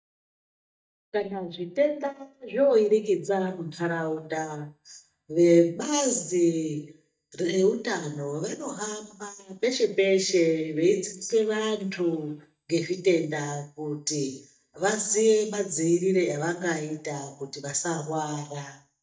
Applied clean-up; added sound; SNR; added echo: neural mask model DeepFilterNet 3.